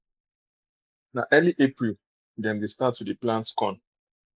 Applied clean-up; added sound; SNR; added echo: neural mask model Resemble Enhance denoiser.